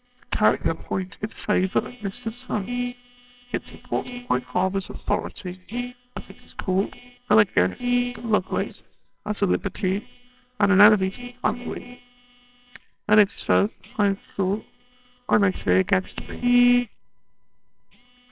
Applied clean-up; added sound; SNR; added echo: neural separator model SepFormer WHAMR!.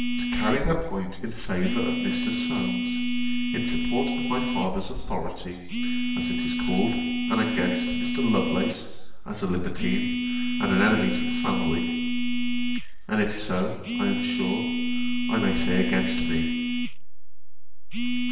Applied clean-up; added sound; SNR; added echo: none; Telephone; 2 dB; reverberation time 1.0 s.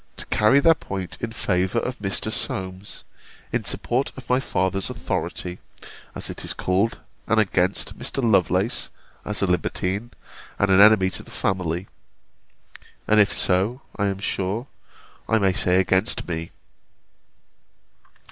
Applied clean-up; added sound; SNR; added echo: none; none; none; none.